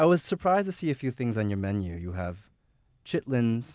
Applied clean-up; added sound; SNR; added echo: none; none; none; none.